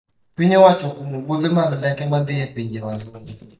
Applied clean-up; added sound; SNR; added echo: neural mask model DeepFilterNet 3.